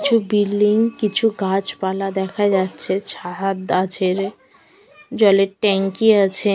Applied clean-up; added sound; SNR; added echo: none; none; none; none.